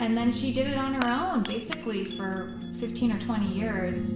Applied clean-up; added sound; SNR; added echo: none; Shatter / Crushing; 12 dB; reverberation time 0.7 s.